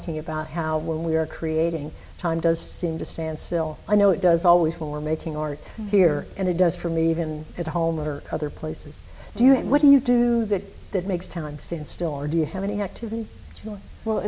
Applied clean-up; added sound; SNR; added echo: none; none; none; none.